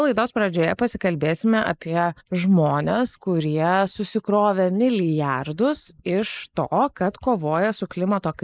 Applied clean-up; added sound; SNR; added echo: neural mask model Resemble Enhance denoiser.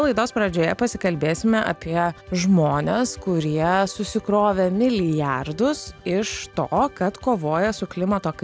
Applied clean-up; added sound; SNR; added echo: none; none; none; none.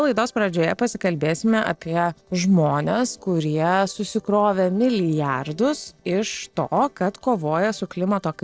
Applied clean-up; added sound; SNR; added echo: neural separator model SepFormer DNS4.